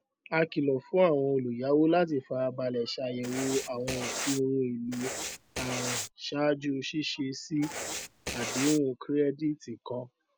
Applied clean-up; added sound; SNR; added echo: none; Writing; 6 dB; none.